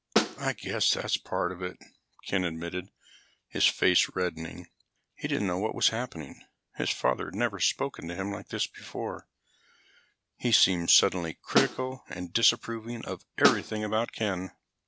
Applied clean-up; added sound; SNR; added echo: none; Snare drum; -2 dB; none.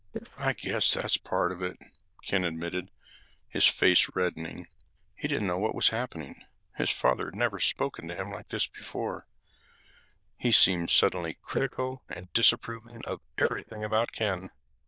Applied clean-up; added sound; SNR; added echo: neural diffusion model UNIVERSE++.